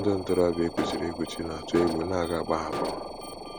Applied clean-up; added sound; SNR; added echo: none; Alarm; 7 dB; none.